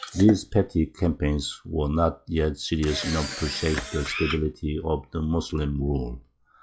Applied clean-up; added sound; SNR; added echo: classical method log-MMSE.